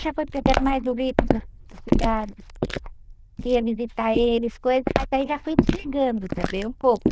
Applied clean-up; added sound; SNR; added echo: neural diffusion model UNIVERSE++.